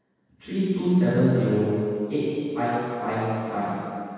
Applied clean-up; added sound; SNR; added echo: none; none; none; reverberation time 2.1 s.